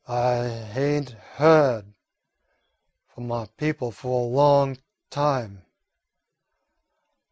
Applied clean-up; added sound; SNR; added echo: none; none; none; none.